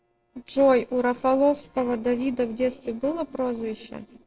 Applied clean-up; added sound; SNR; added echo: neural separator model SepFormer DNS4.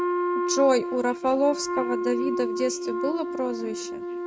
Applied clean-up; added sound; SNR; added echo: neural mask model RNNoise.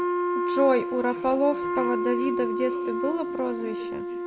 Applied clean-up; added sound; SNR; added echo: none; Wind instrument, woodwind instrument; 1 dB; none.